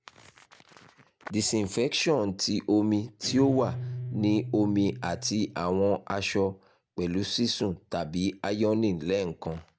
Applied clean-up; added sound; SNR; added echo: none; Guitar; 14 dB; none.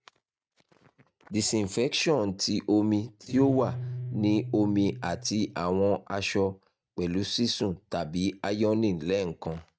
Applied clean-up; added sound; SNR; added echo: neural mask model RNNoise.